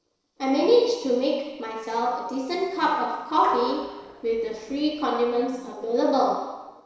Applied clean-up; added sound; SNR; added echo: neural separator model SepFormer DNS4.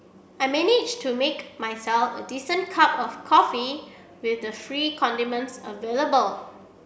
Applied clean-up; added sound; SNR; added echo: none; none; none; none.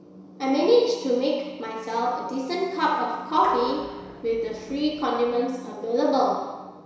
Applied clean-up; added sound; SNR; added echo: none; Dishes, pots, and pans; 16 dB; reverberation time 1.0 s.